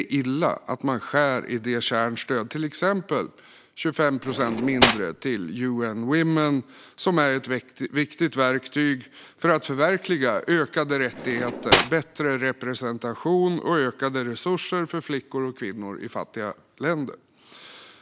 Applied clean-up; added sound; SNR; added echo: none; Cutlery, silverware; 0 dB; none.